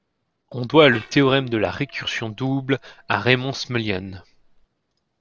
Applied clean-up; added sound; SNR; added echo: neural separator model SepFormer DNS4.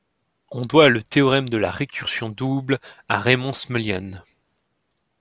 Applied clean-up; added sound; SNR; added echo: none; none; none; none.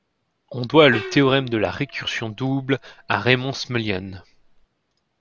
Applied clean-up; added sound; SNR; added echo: none; Gong; 18 dB; none.